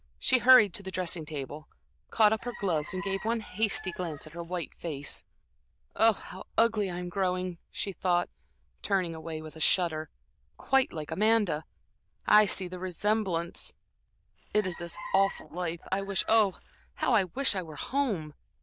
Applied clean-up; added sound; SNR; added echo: neural diffusion model UNIVERSE++.